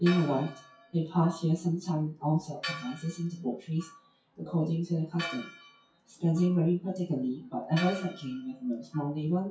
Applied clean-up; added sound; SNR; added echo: classical method WPE with log-MMSE.